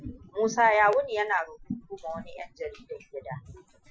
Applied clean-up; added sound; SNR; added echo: classical method Wiener filter.